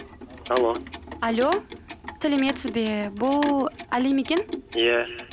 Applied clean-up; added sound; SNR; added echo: none; Clock; 11 dB; none.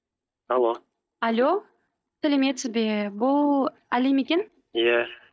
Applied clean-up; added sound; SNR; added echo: neural mask model DeepFilterNet 3.